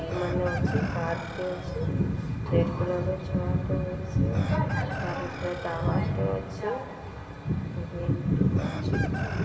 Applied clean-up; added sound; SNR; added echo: none; Chicken, rooster; 15 dB; reverberation time 2.8 s.